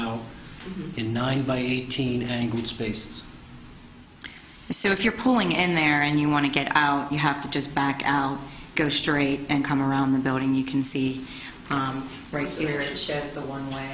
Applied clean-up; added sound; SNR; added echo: none; none; none; none.